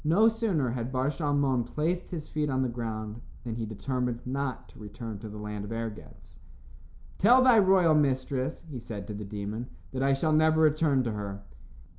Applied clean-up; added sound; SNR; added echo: none; none; none; none.